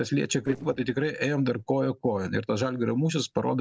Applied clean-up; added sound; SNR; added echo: neural separator model SepFormer DNS4.